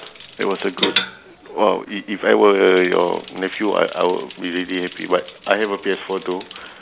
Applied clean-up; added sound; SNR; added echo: none; Bicycle; 12 dB; none.